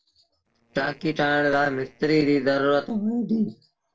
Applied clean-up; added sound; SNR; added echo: neural separator model SepFormer DNS4.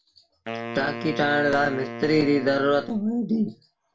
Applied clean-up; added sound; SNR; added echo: none; Wind instrument, woodwind instrument; 11 dB; reverberation time 0.2 s.